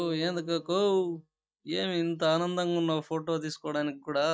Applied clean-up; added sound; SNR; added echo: neural mask model DeepFilterNet 3.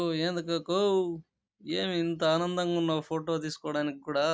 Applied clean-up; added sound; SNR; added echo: none; none; none; none.